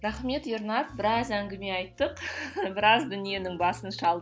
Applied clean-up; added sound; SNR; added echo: none; none; none; none.